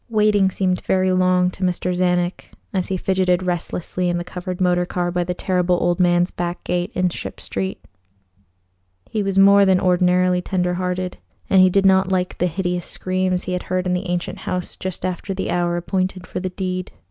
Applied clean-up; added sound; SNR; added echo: none; none; none; none.